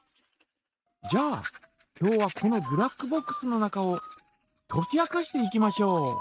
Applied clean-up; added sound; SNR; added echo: neural mask model RNNoise.